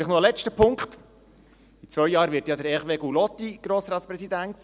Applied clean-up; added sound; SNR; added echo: none; none; none; none.